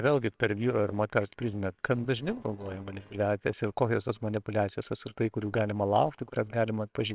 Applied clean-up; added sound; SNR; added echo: neural separator model SepFormer WHAMR!.